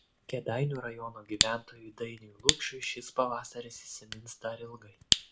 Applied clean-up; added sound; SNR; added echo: none; Fire; -2 dB; reverberation time 0.2 s.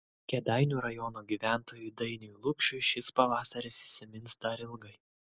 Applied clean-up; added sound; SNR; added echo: none; none; none; none.